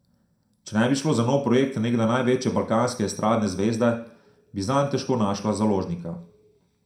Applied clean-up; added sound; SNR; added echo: none; none; none; reverberation time 0.4 s.